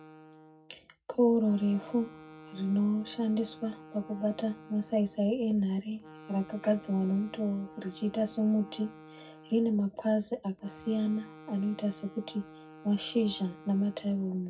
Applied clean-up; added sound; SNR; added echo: none; Wind instrument, woodwind instrument; 20 dB; reverberation time 0.4 s.